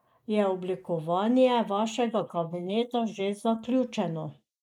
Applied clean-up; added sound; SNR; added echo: neural mask model Resemble Enhance denoiser.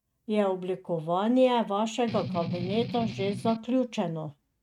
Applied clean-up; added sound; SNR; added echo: neural mask model RNNoise.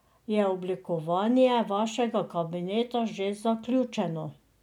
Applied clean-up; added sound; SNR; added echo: none; none; none; none.